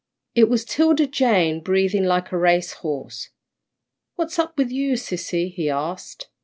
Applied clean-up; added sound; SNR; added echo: none; none; none; none.